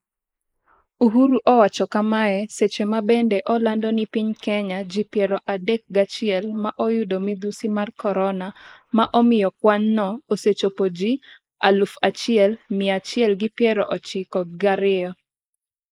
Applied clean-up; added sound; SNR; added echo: neural mask model Resemble Enhance denoiser.